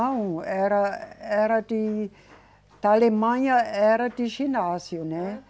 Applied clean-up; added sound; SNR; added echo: none; none; none; none.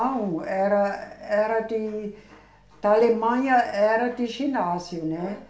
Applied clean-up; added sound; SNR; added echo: none; none; none; reverberation time 0.4 s.